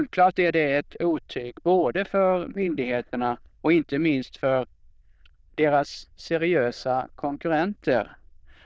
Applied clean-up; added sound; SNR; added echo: neural diffusion model UNIVERSE++.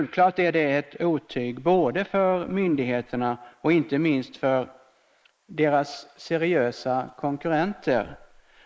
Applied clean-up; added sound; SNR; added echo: neural mask model Resemble Enhance denoiser.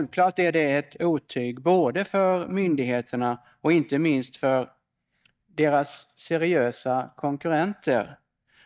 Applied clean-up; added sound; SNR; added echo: neural mask model DeepFilterNet 3.